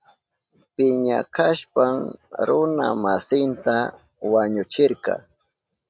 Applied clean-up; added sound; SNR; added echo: none; none; none; none.